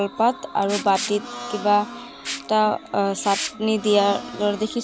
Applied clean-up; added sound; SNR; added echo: none; Liquid + Domestic sounds, home sounds; 12 dB; none.